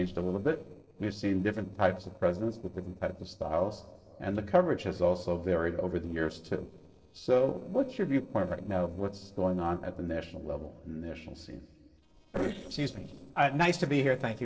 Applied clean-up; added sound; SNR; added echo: neural separator model SepFormer DNS4.